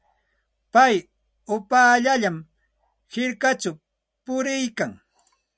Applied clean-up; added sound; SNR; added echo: none; none; none; none.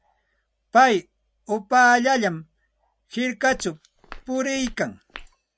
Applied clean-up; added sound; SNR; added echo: none; Walk, footsteps; 20 dB; none.